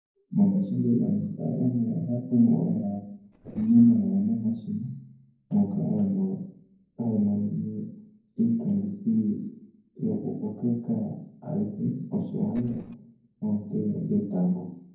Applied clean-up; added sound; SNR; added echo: neural separator model SepFormer DNS4.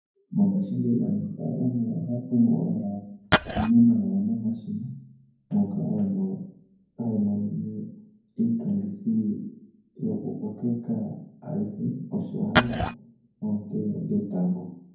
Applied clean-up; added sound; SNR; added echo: none; Glass; -3 dB; reverberation time 0.9 s.